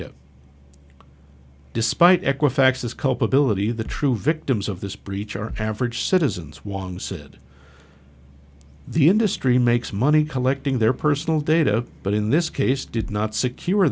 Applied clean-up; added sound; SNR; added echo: none; Bass drum; 11 dB; none.